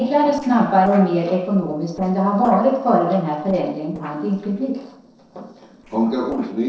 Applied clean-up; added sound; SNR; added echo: neural separator model SepFormer DNS4.